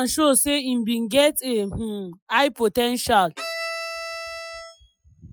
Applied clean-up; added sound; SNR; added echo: classical method Wiener filter.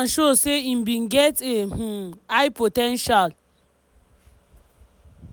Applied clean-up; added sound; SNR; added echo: none; none; none; none.